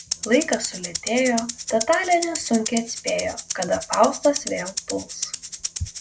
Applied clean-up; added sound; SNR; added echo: none; Rattle (instrument); 8 dB; none.